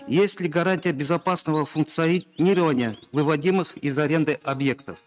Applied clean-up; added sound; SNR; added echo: neural mask model RNNoise.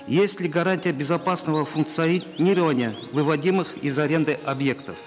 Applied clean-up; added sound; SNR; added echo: none; Harp + Bird vocalization, bird call, bird song; 19 dB; none.